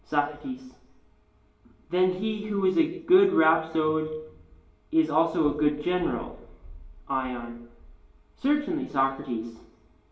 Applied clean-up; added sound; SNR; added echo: none; none; none; reverberation time 0.8 s.